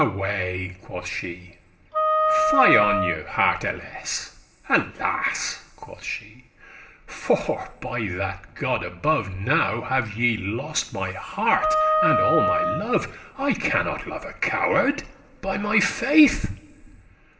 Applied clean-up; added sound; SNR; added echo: none; Wind instrument, woodwind instrument; -1 dB; reverberation time 1.3 s.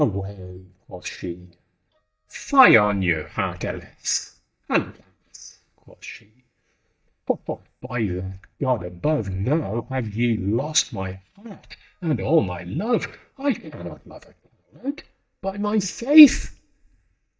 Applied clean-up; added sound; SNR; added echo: neural mask model DeepFilterNet 3.